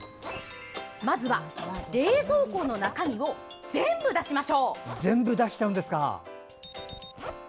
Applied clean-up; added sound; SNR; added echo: none; Zipper (clothing); 20 dB; none.